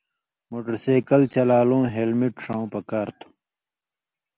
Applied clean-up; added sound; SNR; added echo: none; none; none; none.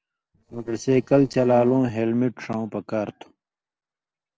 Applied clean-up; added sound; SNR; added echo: neural separator model SepFormer DNS4.